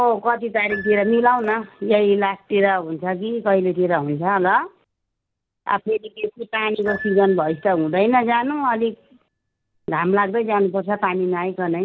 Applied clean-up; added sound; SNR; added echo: none; Drip + Piano; 20 dB; none.